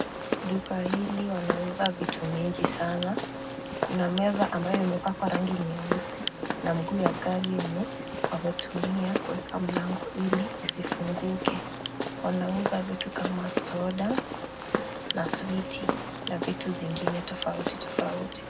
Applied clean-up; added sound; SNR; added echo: none; Walk, footsteps; 2 dB; reverberation time 0.3 s.